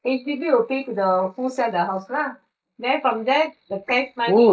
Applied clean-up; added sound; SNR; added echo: neural mask model Resemble Enhance denoiser.